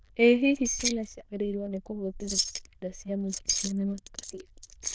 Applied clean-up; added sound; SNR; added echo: neural diffusion model UNIVERSE++.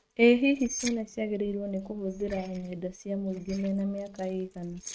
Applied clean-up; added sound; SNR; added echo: neural mask model RNNoise.